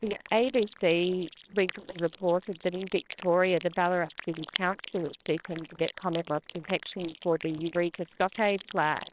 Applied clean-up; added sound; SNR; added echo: neural separator model SepFormer WHAMR!.